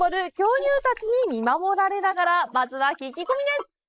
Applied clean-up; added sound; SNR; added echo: neural mask model Resemble Enhance denoiser.